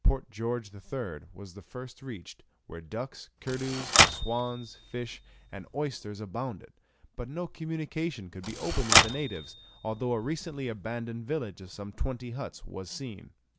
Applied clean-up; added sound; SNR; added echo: none; Typewriter; -4 dB; none.